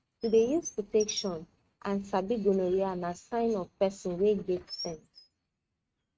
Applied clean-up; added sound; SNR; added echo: neural mask model RNNoise.